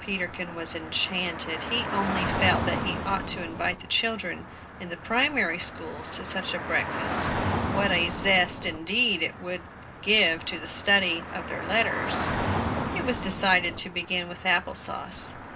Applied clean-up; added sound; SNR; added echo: none; Traffic noise, roadway noise / Car; 4 dB; reverberation time 0.2 s.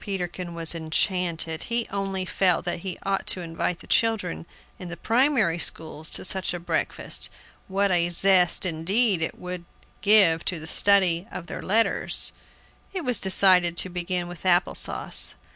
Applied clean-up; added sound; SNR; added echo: none; none; none; none.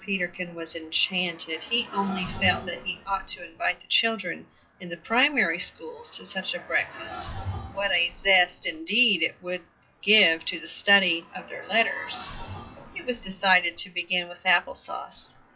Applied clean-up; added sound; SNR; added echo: classical method WPE with log-MMSE.